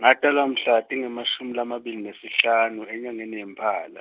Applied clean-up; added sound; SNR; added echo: none; none; none; none.